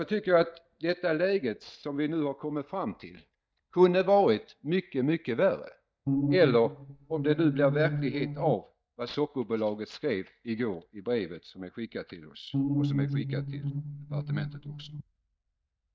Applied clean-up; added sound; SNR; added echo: neural mask model DeepFilterNet 3.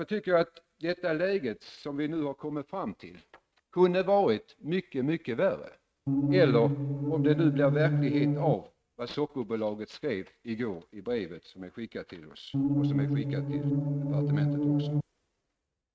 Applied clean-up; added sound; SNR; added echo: neural mask model RNNoise.